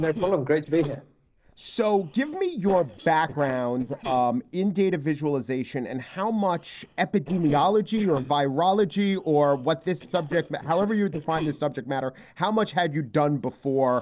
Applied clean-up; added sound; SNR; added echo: neural separator model SepFormer DNS4.